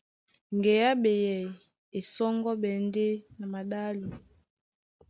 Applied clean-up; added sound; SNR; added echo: none; none; none; none.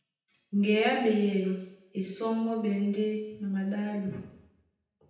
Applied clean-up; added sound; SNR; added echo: none; none; none; reverberation time 0.9 s.